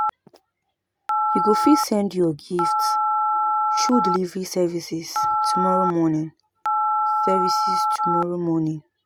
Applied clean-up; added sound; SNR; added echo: none; Telephone; -2 dB; none.